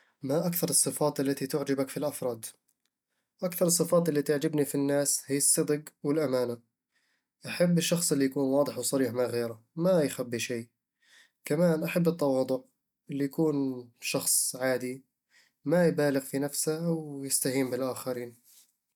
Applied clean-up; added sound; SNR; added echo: none; none; none; none.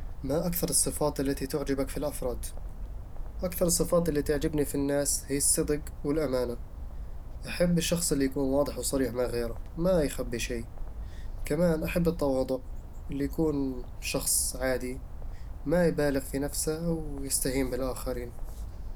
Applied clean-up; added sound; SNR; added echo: none; Bird; 7 dB; none.